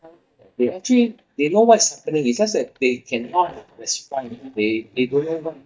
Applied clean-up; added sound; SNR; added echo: neural mask model DeepFilterNet 3.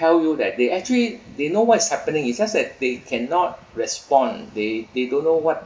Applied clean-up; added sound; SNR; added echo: none; none; none; none.